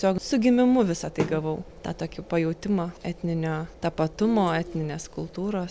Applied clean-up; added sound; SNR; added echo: none; none; none; none.